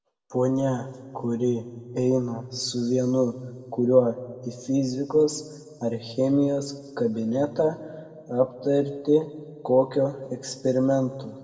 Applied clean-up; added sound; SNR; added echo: none; none; none; reverberation time 1.3 s.